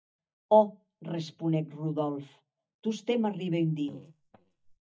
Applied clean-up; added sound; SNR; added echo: neural mask model DeepFilterNet 3.